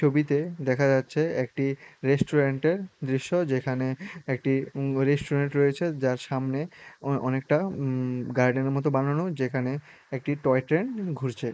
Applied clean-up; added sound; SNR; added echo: neural mask model Resemble Enhance denoiser.